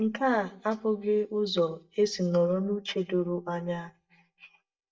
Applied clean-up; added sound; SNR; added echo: neural mask model DeepFilterNet 3.